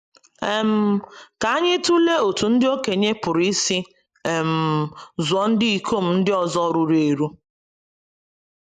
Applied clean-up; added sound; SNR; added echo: neural mask model Resemble Enhance denoiser.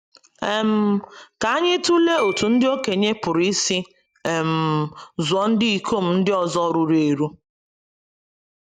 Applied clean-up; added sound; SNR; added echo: none; Glockenspiel; 20 dB; none.